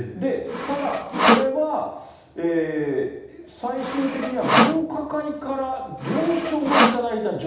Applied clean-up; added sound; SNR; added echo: none; Sawing; -2 dB; reverberation time 0.8 s.